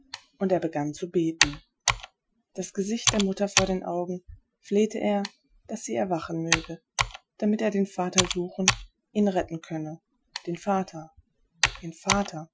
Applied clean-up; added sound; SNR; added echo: classical method Wiener filter.